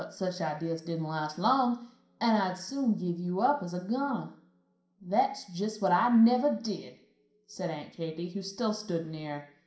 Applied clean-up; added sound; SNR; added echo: none; none; none; reverberation time 0.5 s.